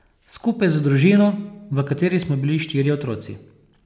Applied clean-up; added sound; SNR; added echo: none; none; none; none.